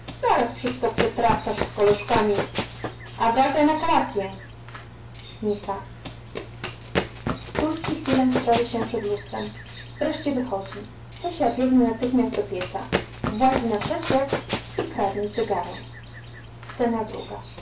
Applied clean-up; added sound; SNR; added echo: none; Run; 7 dB; reverberation time 0.3 s.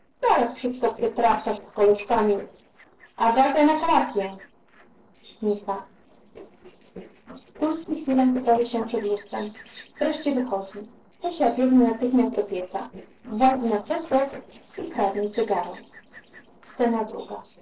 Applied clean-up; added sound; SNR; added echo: neural separator model SepFormer DNS4.